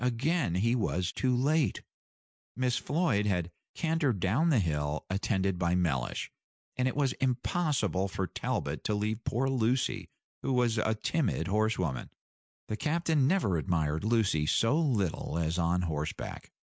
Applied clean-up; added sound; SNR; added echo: none; none; none; none.